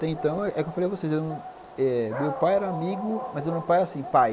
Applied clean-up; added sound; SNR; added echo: none; Dog; 11 dB; none.